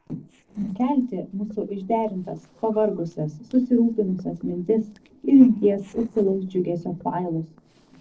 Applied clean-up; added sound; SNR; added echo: neural separator model SepFormer DNS4.